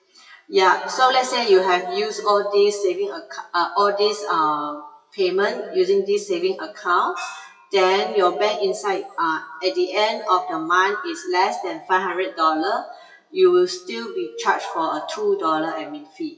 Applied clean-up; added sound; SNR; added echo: classical method WPE with log-MMSE.